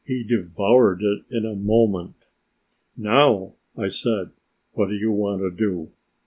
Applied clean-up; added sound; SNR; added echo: none; none; none; none.